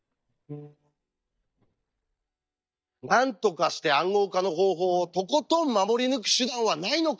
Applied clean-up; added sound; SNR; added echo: neural mask model DeepFilterNet 3.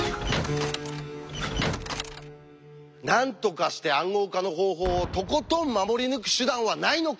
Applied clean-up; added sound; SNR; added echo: none; Boom; 18 dB; none.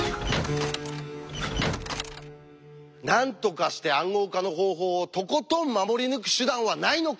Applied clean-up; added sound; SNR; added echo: none; none; none; none.